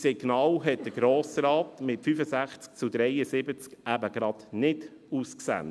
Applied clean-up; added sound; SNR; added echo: none; none; none; none.